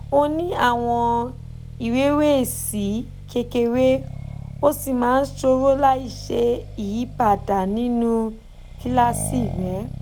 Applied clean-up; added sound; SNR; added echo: none; Accelerating, revving, vroom; 12 dB; none.